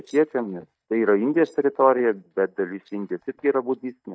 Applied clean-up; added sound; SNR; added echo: neural mask model DeepFilterNet 3.